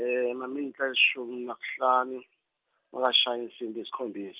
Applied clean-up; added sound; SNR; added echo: none; none; none; none.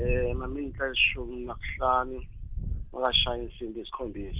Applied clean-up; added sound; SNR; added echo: none; Wind; 5 dB; none.